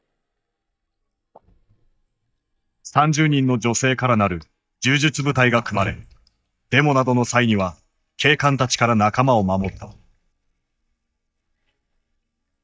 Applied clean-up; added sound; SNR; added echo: neural mask model DeepFilterNet 3.